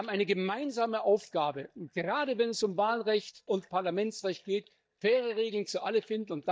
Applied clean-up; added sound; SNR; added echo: neural mask model DeepFilterNet 3.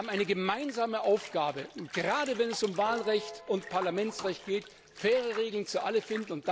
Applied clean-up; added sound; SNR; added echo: none; Bathtub (filling or washing) / Water + Piano; 15 dB; none.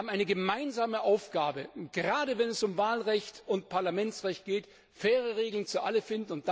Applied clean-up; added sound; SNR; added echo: none; none; none; none.